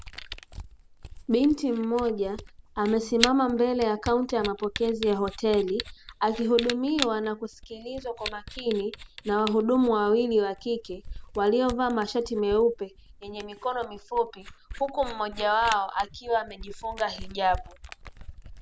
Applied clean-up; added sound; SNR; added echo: none; Camera; 12 dB; none.